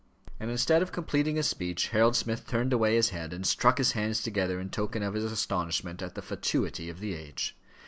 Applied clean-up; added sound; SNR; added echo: none; none; none; none.